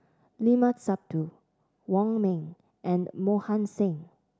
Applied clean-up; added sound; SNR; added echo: none; none; none; none.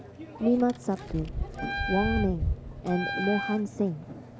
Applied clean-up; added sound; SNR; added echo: none; Wind instrument, woodwind instrument + Microwave oven; 4 dB; none.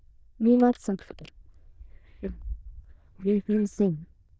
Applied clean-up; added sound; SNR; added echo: neural diffusion model UNIVERSE++.